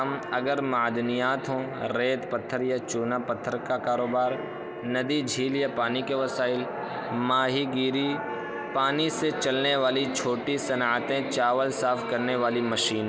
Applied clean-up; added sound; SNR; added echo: none; Wind instrument, woodwind instrument; 19 dB; none.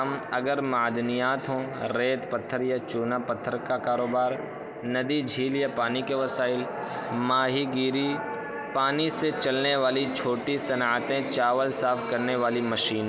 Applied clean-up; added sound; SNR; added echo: none; none; none; none.